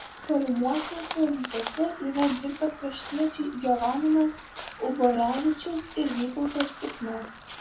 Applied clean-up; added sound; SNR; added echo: none; Crow; 10 dB; reverberation time 0.3 s.